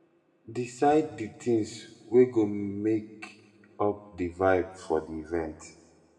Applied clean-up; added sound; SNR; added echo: none; none; none; reverberation time 1.2 s.